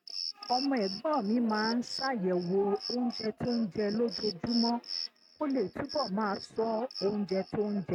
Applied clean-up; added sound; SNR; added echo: neural mask model RNNoise.